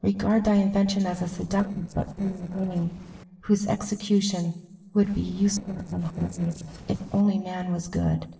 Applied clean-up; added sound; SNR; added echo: neural separator model SepFormer DNS4.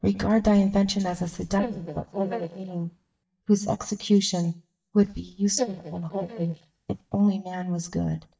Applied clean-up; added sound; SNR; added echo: neural mask model DeepFilterNet 3.